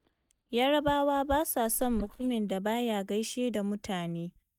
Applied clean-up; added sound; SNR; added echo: neural mask model DeepFilterNet 3.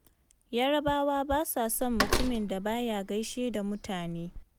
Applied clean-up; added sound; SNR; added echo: none; Slam; 4 dB; none.